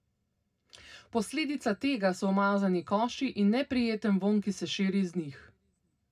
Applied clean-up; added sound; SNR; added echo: none; none; none; reverberation time 0.2 s.